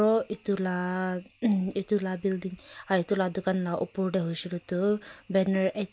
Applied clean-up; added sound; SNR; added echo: none; none; none; none.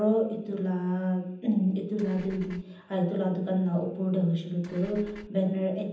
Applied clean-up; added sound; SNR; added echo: none; Engine / Car; 19 dB; reverberation time 0.8 s.